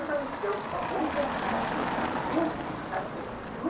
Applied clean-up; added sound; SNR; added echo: none; Motor vehicle (road); -1 dB; reverberation time 0.6 s.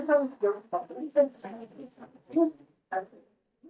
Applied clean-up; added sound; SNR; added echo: neural mask model DeepFilterNet 3.